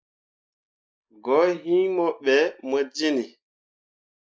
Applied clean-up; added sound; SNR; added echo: neural mask model Resemble Enhance denoiser.